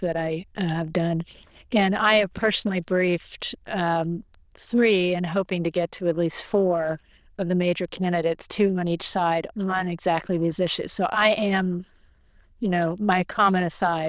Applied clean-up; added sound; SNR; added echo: neural diffusion model UNIVERSE++.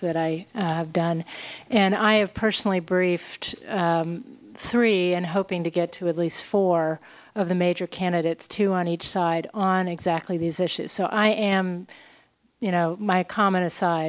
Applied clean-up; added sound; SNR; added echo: none; none; none; none.